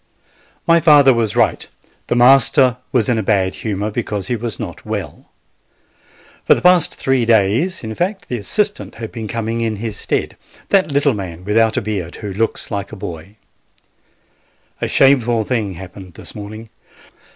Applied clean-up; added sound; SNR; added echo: none; none; none; none.